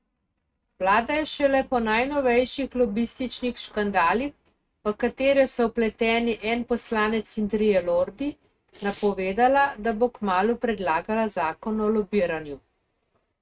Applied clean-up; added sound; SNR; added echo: neural mask model RNNoise.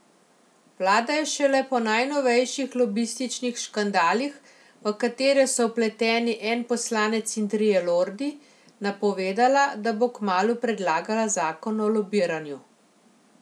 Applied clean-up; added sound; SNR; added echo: none; none; none; none.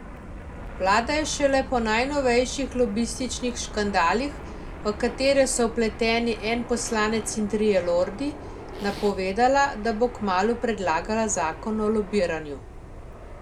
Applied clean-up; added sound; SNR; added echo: none; Fixed-wing aircraft, airplane + Zipper (clothing); 12 dB; none.